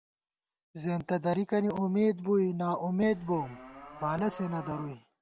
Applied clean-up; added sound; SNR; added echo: none; Livestock, farm animals, working animals; 16 dB; none.